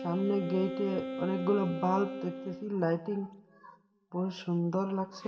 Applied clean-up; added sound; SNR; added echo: none; Wind instrument, woodwind instrument; 9 dB; reverberation time 1.4 s.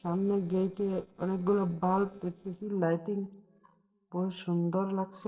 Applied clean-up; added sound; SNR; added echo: neural separator model SepFormer DNS4.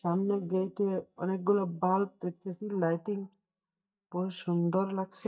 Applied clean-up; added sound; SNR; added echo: neural mask model DeepFilterNet 3.